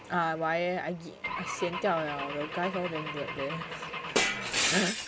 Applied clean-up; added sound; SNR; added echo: none; Glass / Engine / Car; 1 dB; none.